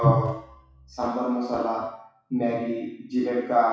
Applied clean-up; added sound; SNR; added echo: classical method WPE with log-MMSE.